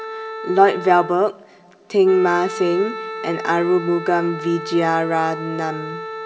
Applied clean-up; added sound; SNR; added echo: none; Wind instrument, woodwind instrument; 11 dB; reverberation time 0.7 s.